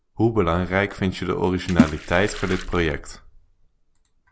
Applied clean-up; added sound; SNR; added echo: none; Water / Splash, splatter; 2 dB; none.